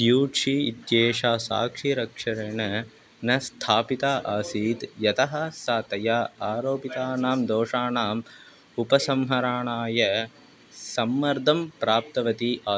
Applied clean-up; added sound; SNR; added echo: none; none; none; none.